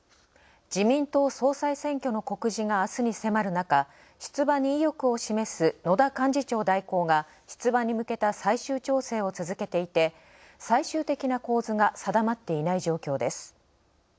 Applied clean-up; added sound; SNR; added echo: none; none; none; none.